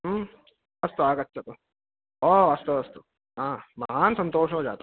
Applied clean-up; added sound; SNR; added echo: none; none; none; none.